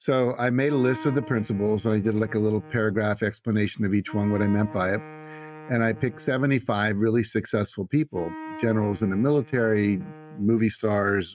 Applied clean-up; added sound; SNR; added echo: neural mask model RNNoise.